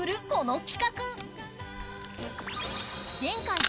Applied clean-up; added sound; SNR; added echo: none; Camera; 4 dB; none.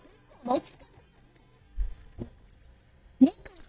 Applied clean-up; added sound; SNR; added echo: neural mask model DeepFilterNet 3.